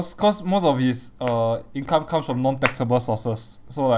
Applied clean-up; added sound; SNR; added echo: none; Hands; 16 dB; none.